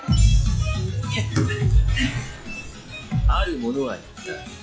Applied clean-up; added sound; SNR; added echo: classical method log-MMSE.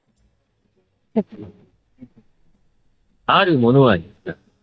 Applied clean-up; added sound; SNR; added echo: neural mask model DeepFilterNet 3.